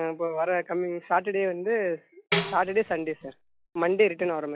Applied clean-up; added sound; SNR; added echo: classical method log-MMSE.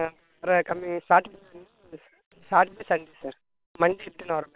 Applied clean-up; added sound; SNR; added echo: neural separator model SepFormer WHAM!.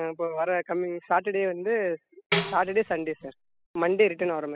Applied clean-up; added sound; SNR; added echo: classical method spectral subtraction.